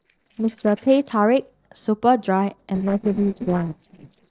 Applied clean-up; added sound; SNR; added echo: neural separator model SepFormer DNS4.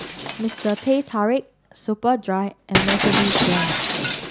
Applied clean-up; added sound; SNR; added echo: none; Shatter; 1 dB; none.